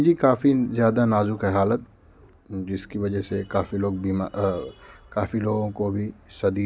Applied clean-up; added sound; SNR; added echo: none; none; none; none.